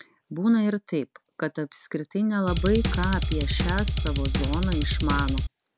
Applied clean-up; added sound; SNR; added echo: none; Drum kit; -2 dB; none.